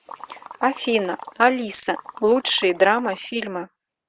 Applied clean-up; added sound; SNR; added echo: none; Liquid; 18 dB; none.